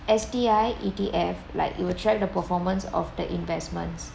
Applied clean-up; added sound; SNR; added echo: none; none; none; none.